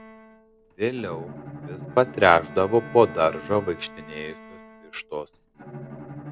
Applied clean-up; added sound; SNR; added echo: none; Bowed string instrument + Bowed string instrument; 15 dB; none.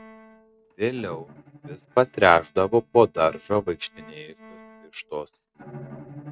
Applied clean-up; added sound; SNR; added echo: neural mask model RNNoise.